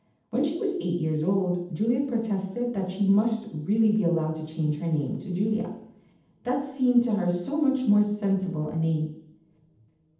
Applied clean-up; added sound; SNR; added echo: none; none; none; reverberation time 0.8 s.